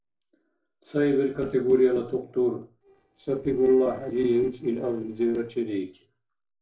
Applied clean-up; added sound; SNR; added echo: neural separator model SepFormer DNS4.